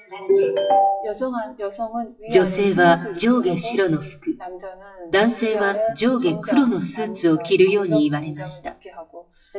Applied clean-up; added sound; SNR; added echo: classical method WPE with log-MMSE.